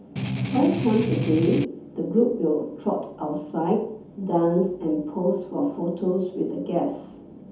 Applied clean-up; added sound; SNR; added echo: none; Strum; 2 dB; reverberation time 0.6 s.